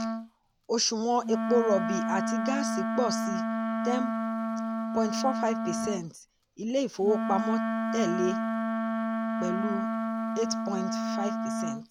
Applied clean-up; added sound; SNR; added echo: none; Wind instrument, woodwind instrument; -1 dB; none.